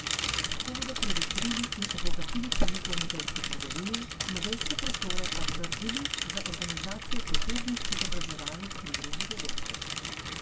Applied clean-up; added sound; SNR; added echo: none; Mechanisms / Bicycle; 3 dB; reverberation time 0.1 s.